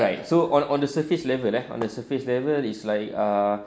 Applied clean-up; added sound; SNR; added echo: none; none; none; none.